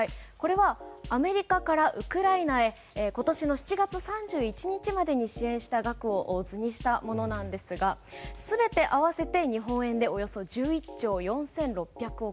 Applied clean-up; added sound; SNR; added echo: none; none; none; none.